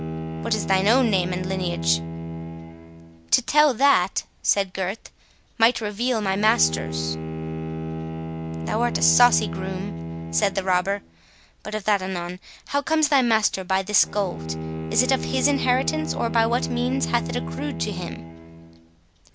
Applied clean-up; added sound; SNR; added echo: none; Bowed string instrument; 7 dB; none.